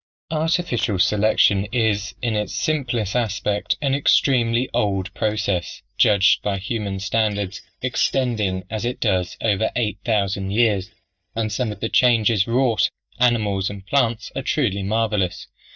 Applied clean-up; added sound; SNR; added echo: neural mask model DeepFilterNet 3.